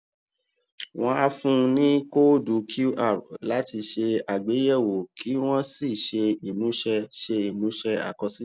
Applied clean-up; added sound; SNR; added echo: none; none; none; none.